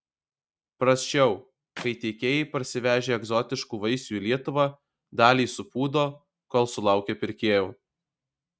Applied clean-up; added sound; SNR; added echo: neural mask model RNNoise.